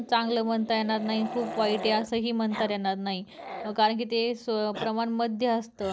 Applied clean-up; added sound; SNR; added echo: none; Growling; 13 dB; none.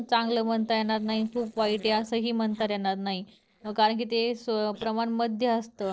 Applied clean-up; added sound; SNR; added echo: neural separator model SepFormer DNS4.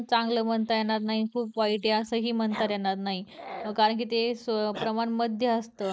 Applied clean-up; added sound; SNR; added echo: neural mask model Resemble Enhance denoiser.